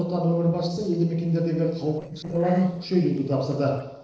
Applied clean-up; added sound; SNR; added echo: neural separator model SepFormer DNS4.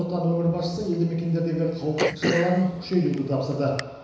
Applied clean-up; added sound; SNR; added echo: none; Cough; 7 dB; reverberation time 1.0 s.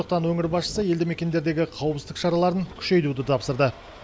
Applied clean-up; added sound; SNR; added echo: none; none; none; none.